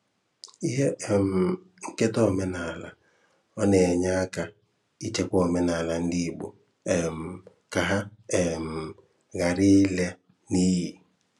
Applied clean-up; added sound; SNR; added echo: none; none; none; none.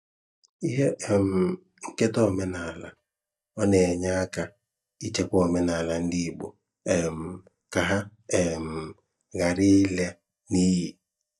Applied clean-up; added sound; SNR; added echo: neural mask model DeepFilterNet 3.